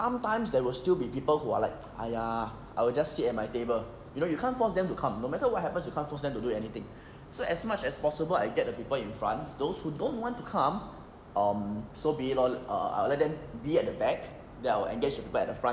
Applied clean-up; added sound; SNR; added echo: none; none; none; none.